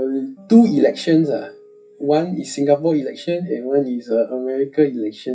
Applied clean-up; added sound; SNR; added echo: classical method WPE with log-MMSE.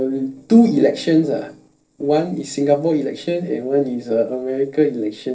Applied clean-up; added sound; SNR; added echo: neural separator model SepFormer DNS4.